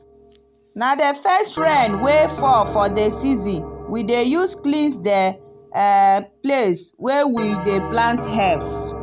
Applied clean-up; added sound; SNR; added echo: none; Bell; 12 dB; none.